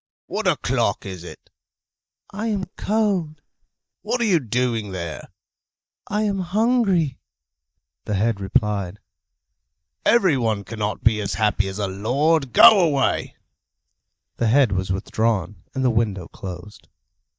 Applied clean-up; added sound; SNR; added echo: neural mask model DeepFilterNet 3.